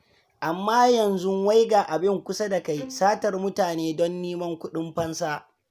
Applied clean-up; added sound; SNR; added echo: none; Bowed string instrument; 18 dB; none.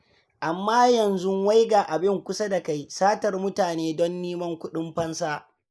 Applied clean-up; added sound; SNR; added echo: neural mask model Resemble Enhance denoiser.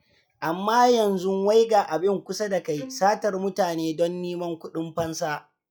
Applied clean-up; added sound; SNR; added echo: classical method log-MMSE.